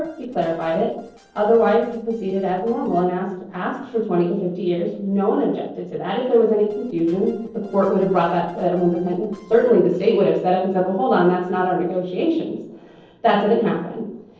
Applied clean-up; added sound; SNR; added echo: neural separator model SepFormer DNS4.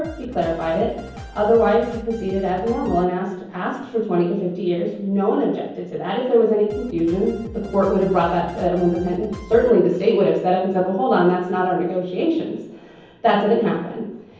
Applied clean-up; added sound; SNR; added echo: none; Drum kit; 16 dB; reverberation time 0.9 s.